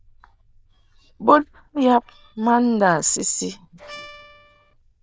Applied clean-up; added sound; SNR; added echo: neural diffusion model UNIVERSE++.